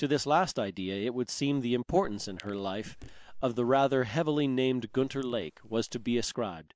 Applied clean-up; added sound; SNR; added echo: neural mask model Resemble Enhance denoiser.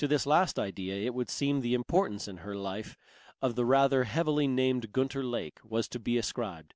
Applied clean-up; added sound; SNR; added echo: none; none; none; none.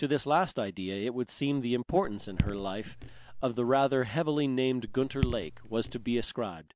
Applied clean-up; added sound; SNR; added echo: none; Raindrop / Drip; 6 dB; none.